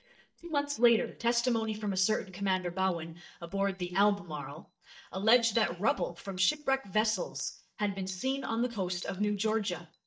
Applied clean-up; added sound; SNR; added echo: neural mask model DeepFilterNet 3.